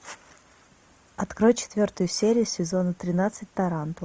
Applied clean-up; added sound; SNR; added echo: none; none; none; none.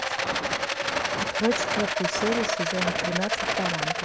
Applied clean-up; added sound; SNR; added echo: none; Rattle; -4 dB; none.